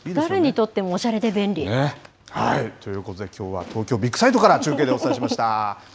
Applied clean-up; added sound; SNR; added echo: none; none; none; none.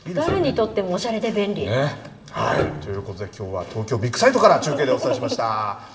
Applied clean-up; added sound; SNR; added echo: none; Piano; 13 dB; reverberation time 2.5 s.